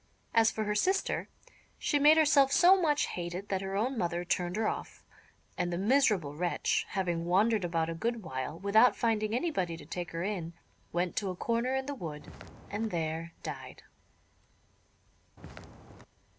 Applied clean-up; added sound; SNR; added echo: none; Walk, footsteps; 15 dB; none.